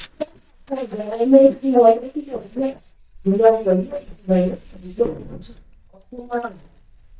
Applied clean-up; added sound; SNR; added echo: neural mask model DeepFilterNet 3.